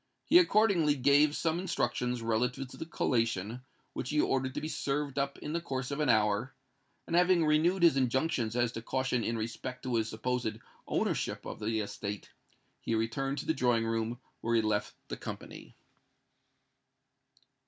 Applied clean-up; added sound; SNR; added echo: none; none; none; none.